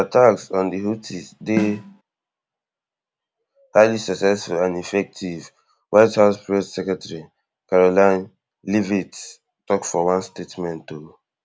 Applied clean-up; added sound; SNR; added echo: none; Snare drum; 5 dB; none.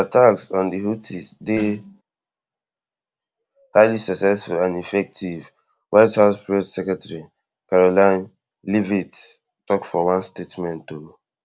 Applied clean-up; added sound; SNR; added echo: neural separator model SepFormer DNS4.